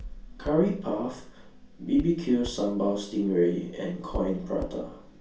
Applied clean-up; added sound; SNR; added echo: none; Hands; 14 dB; reverberation time 0.3 s.